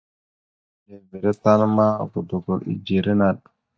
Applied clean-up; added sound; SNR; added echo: neural mask model DeepFilterNet 3.